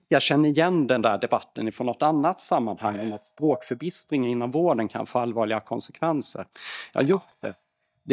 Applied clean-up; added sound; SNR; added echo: neural mask model DeepFilterNet 3.